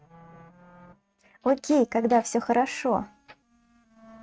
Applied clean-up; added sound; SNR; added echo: neural mask model RNNoise.